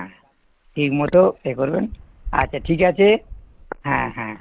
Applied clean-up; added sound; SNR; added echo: neural mask model Resemble Enhance denoiser.